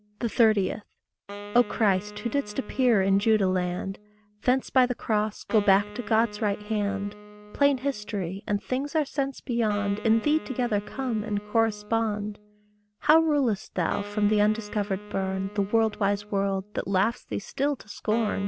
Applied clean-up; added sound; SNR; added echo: none; Wind instrument, woodwind instrument; 17 dB; none.